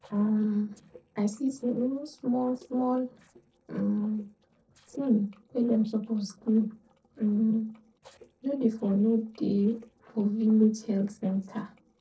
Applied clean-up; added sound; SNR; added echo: neural separator model SepFormer DNS4.